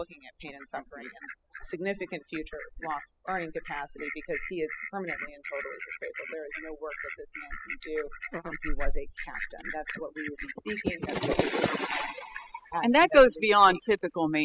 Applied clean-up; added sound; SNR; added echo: classical method spectral subtraction.